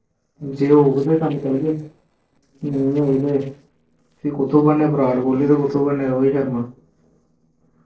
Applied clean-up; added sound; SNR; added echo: neural separator model SepFormer DNS4.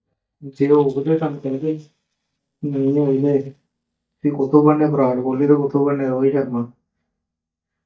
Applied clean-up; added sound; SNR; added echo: neural mask model DeepFilterNet 3.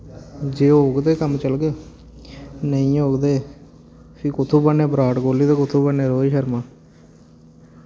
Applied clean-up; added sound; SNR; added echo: none; none; none; none.